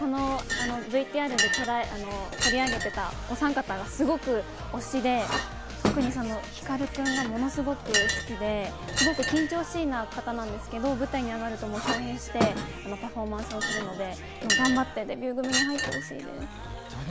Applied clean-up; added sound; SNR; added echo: none; Chink, clink; 3 dB; none.